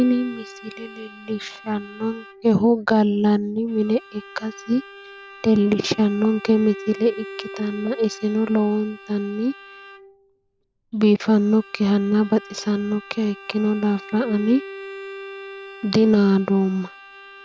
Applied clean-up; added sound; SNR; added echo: none; Bowed string instrument; 18 dB; none.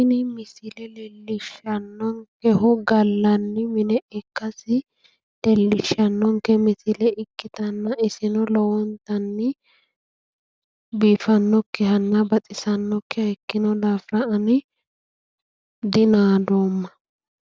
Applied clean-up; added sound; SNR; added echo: none; none; none; none.